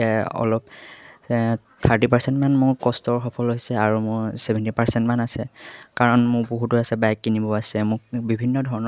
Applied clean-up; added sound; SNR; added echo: none; none; none; none.